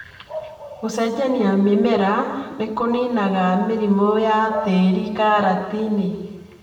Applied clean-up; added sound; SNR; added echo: none; none; none; reverberation time 1.1 s.